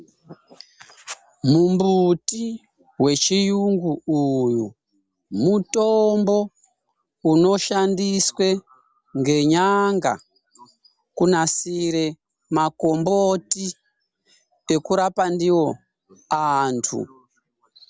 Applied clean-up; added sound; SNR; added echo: none; none; none; none.